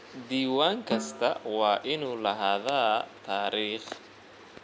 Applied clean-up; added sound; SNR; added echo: none; Snare drum; 13 dB; none.